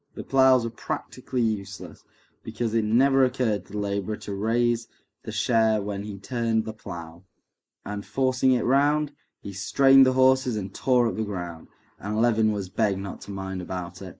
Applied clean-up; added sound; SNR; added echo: neural mask model Resemble Enhance denoiser.